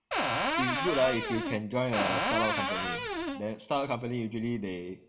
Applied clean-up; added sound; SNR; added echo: none; Cupboard open or close; -2 dB; reverberation time 0.8 s.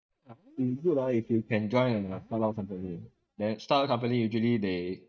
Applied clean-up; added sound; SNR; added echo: neural mask model DeepFilterNet 3.